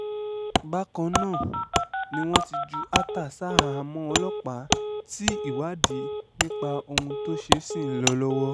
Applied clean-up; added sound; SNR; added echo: none; Wood + Telephone; -3 dB; none.